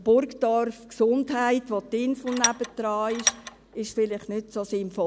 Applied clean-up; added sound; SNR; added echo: none; Tools; 0 dB; none.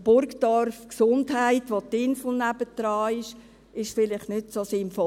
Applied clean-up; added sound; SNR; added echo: none; none; none; none.